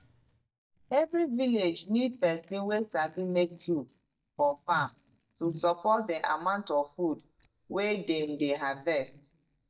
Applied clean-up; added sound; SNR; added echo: neural mask model DeepFilterNet 3.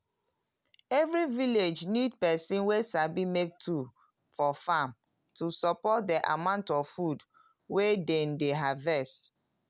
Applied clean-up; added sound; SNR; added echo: none; none; none; none.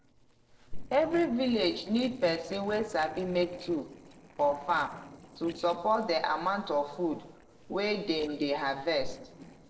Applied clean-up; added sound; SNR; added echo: neural separator model SepFormer DNS4.